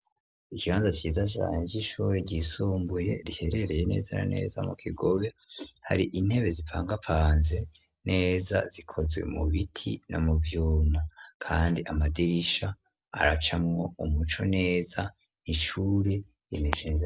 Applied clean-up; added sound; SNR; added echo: none; none; none; none.